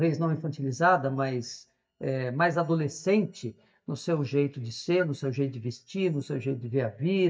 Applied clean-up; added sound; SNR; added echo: neural mask model DeepFilterNet 3.